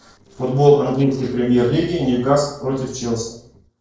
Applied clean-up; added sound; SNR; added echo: neural separator model SepFormer DNS4.